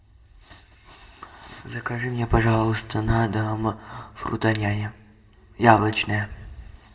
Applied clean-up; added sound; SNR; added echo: none; none; none; reverberation time 0.7 s.